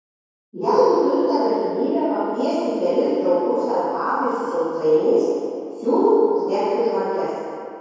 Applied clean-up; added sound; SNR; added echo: none; none; none; reverberation time 2.2 s.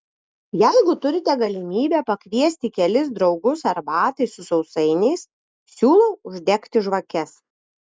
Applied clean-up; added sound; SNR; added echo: none; none; none; none.